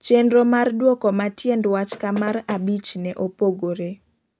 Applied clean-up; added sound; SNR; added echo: none; Knock; 16 dB; none.